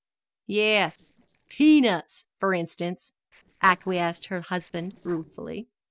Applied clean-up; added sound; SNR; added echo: neural separator model SepFormer DNS4.